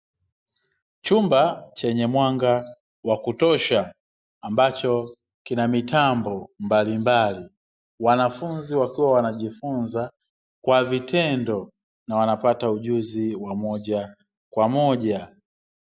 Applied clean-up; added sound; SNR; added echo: none; none; none; none.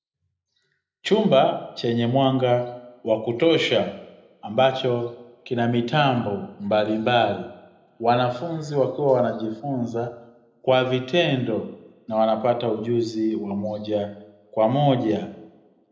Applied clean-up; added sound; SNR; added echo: none; none; none; reverberation time 0.7 s.